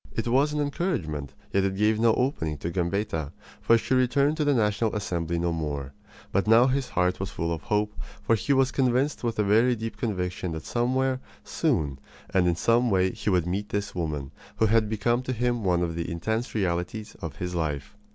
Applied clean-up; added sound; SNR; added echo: none; none; none; none.